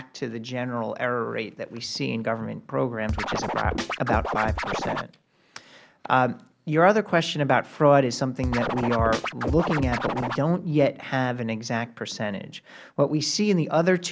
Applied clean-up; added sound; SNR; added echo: none; Scratching (performance technique); 3 dB; none.